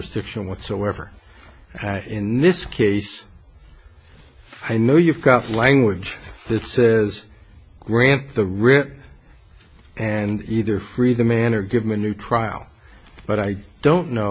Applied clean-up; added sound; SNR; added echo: none; none; none; none.